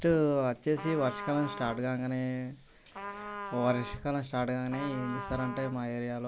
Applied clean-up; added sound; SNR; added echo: none; Trumpet; 11 dB; none.